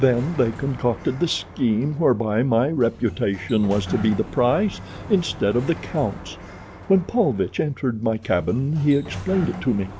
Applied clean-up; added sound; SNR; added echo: none; Sliding door; 14 dB; none.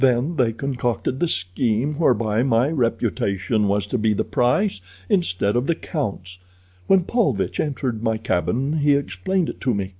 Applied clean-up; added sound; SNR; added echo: none; none; none; none.